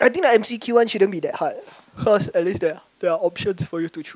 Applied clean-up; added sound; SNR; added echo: none; none; none; none.